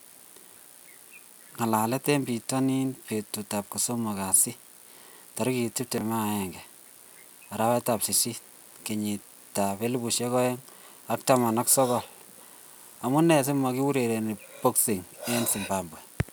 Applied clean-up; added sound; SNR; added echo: none; none; none; none.